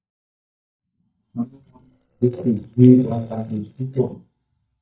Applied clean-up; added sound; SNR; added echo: neural mask model DeepFilterNet 3.